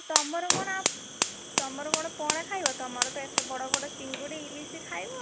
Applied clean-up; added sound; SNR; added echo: none; Fire; -5 dB; none.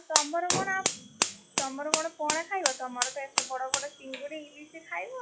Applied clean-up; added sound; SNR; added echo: classical method log-MMSE.